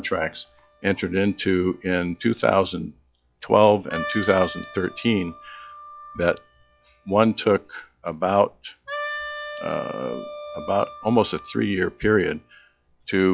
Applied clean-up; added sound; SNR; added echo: classical method log-MMSE.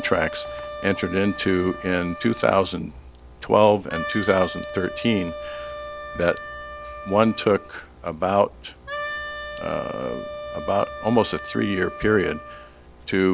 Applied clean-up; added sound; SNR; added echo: none; Wind instrument, woodwind instrument; 12 dB; none.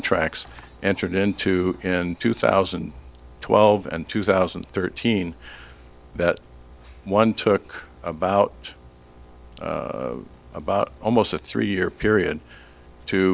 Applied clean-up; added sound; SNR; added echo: none; none; none; none.